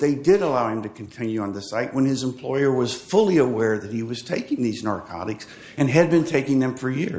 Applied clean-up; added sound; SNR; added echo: none; none; none; none.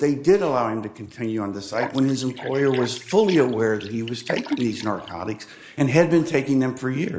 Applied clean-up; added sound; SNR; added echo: neural mask model Resemble Enhance denoiser.